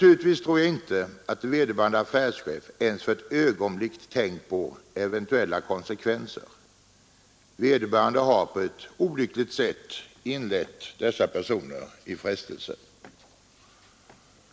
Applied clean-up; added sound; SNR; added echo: none; none; none; none.